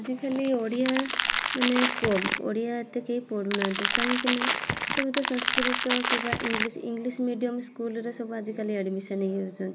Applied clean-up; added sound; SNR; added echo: none; Crackle; -2 dB; none.